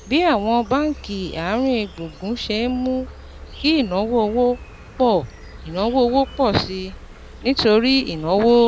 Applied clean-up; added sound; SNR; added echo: none; Insect; 18 dB; none.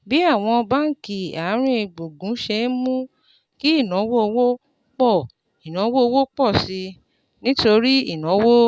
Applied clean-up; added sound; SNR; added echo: none; none; none; none.